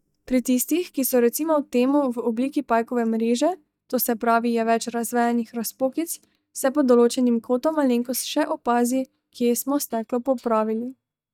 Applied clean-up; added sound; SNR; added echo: neural mask model DeepFilterNet 3.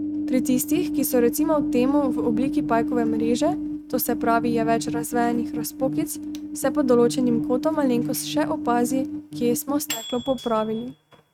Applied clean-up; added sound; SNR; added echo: neural mask model RNNoise.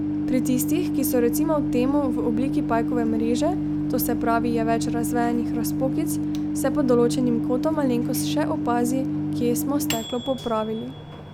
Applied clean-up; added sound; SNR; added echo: none; Microwave oven; 0 dB; none.